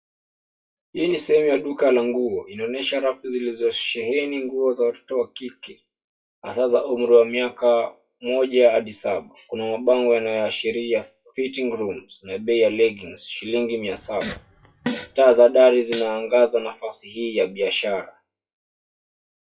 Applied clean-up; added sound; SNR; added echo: classical method WPE with log-MMSE.